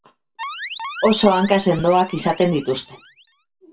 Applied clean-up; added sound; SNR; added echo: none; Alarm; 14 dB; reverberation time 0.2 s.